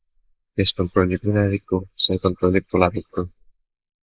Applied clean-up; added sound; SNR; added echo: neural mask model Resemble Enhance denoiser.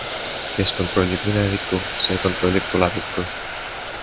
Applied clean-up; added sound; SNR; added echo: none; Boiling; 5 dB; none.